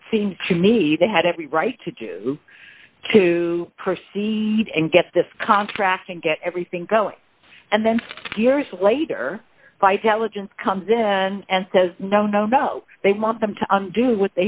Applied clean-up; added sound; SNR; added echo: none; Crack; 12 dB; none.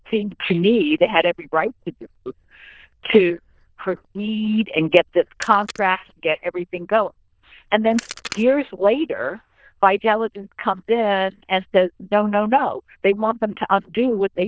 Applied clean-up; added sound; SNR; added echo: neural diffusion model UNIVERSE++.